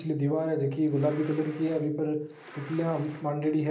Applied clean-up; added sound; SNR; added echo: none; Insect; 19 dB; reverberation time 0.5 s.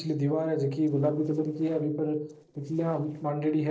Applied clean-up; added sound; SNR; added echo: neural separator model SepFormer DNS4.